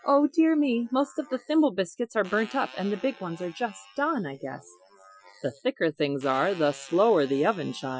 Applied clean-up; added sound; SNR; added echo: classical method Wiener filter.